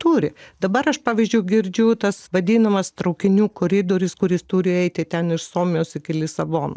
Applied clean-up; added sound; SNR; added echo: none; none; none; none.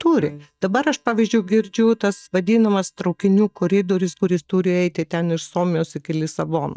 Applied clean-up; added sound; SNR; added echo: neural mask model DeepFilterNet 3.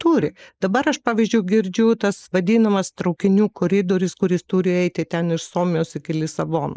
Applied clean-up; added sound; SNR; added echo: neural mask model Resemble Enhance denoiser.